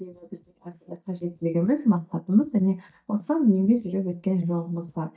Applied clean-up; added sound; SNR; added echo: neural mask model DeepFilterNet 3.